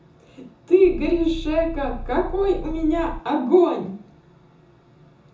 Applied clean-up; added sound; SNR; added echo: none; Idling / Car; 8 dB; reverberation time 0.6 s.